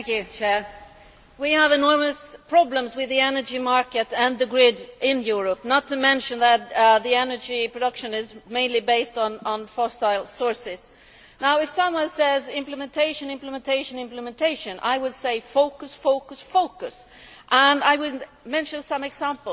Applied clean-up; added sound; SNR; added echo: none; none; none; none.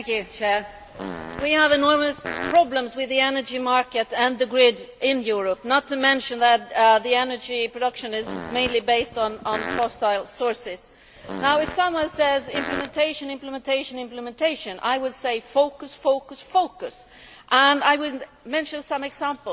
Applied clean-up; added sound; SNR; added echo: none; Fart; 11 dB; none.